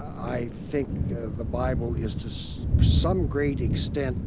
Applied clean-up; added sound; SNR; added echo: none; Thunder / Rain; -4 dB; none.